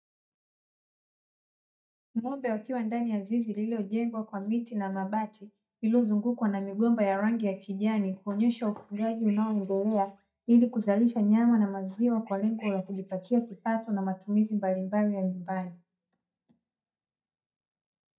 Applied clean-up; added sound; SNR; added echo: neural mask model DeepFilterNet 3.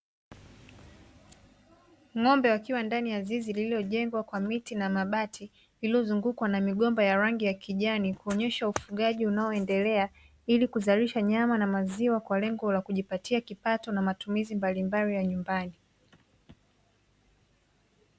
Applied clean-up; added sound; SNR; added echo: none; none; none; none.